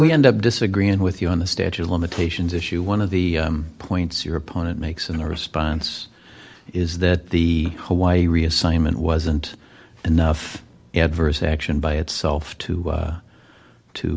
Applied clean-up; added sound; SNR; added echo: none; none; none; none.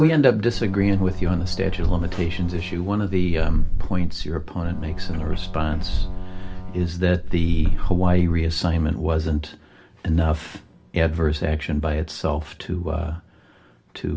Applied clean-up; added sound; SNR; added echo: none; Boat, Water vehicle; -1 dB; reverberation time 0.2 s.